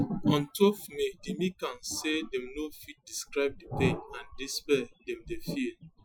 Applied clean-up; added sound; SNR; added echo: classical method Wiener filter.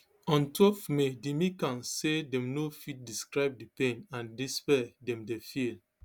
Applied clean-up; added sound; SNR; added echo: none; none; none; none.